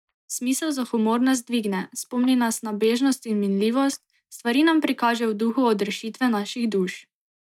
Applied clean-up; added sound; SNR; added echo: neural mask model DeepFilterNet 3.